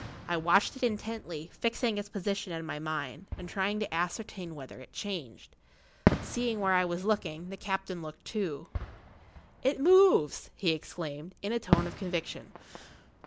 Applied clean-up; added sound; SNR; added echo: none; Fireworks; 7 dB; none.